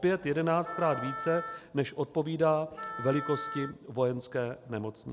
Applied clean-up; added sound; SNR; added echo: none; Wind instrument, woodwind instrument; 11 dB; none.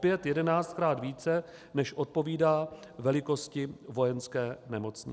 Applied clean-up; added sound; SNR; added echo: none; none; none; none.